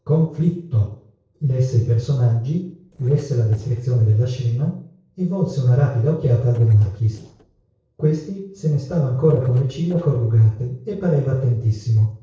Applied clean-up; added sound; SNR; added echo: neural separator model SepFormer DNS4.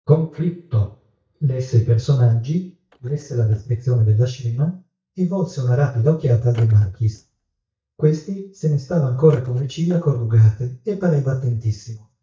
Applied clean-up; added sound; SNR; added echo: neural mask model DeepFilterNet 3.